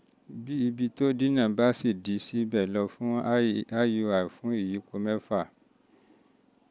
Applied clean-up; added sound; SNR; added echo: none; none; none; none.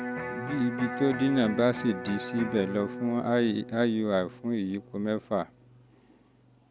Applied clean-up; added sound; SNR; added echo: none; Electric guitar; 10 dB; none.